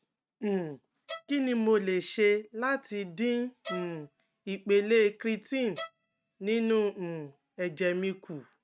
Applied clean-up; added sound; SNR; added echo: neural mask model RNNoise.